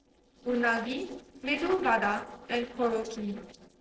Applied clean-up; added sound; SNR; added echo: neural separator model SepFormer DNS4.